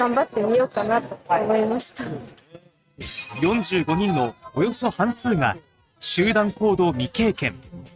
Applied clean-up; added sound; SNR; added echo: neural mask model RNNoise.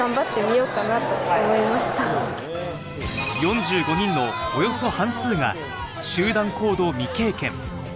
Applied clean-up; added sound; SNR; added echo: none; Crowd; 10 dB; none.